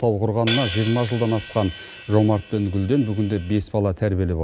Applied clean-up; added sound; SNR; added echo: none; Hi-hat; 9 dB; none.